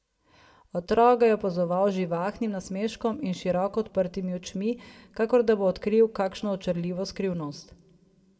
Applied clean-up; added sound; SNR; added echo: none; none; none; reverberation time 0.4 s.